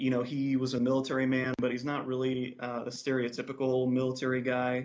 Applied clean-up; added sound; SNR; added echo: none; none; none; none.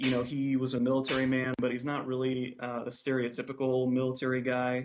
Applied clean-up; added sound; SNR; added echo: neural mask model RNNoise.